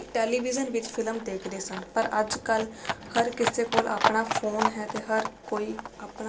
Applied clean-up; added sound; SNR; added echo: none; Livestock, farm animals, working animals; 4 dB; reverberation time 0.2 s.